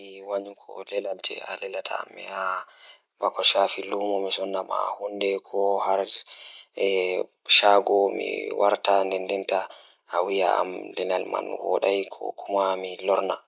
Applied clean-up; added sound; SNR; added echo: none; none; none; none.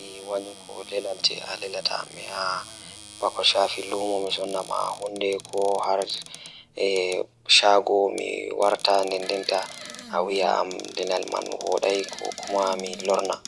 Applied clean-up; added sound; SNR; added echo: none; Cupboard open or close + Fart; 16 dB; none.